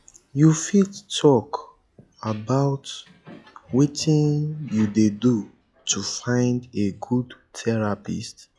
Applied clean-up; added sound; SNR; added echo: classical method log-MMSE.